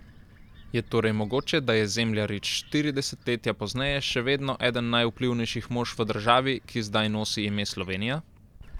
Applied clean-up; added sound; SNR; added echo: none; Bird; 20 dB; none.